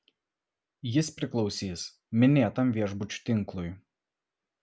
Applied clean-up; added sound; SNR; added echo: none; none; none; none.